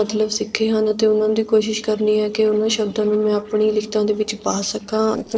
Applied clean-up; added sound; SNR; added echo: neural separator model SepFormer DNS4.